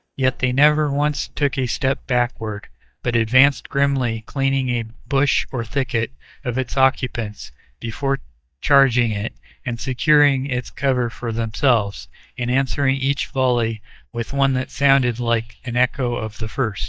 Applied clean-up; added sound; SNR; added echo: neural mask model DeepFilterNet 3.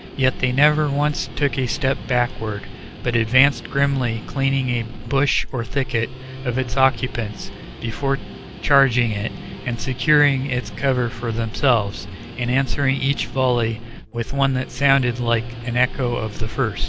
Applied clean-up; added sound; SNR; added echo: none; Guitar; 14 dB; none.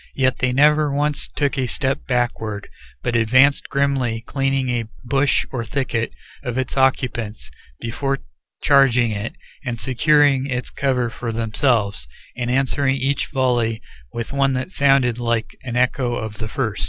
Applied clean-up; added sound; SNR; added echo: none; none; none; none.